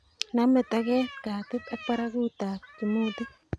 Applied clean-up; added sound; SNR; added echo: none; Cat; 16 dB; none.